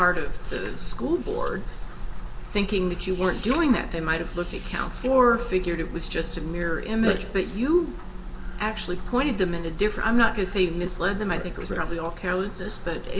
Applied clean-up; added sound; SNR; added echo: none; Rain; 19 dB; reverberation time 2.9 s.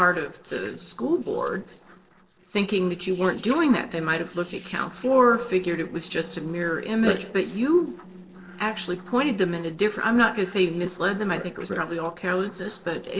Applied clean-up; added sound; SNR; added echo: neural separator model SepFormer DNS4.